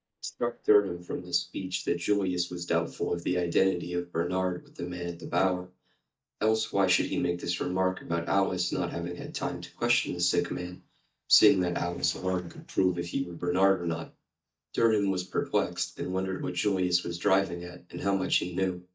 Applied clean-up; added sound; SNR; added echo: neural mask model DeepFilterNet 3.